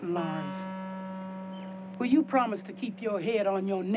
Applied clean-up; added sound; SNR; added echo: none; Wind instrument, woodwind instrument; 10 dB; none.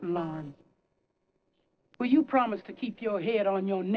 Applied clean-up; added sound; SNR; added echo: neural separator model SepFormer DNS4.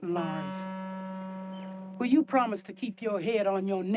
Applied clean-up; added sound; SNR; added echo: neural mask model RNNoise.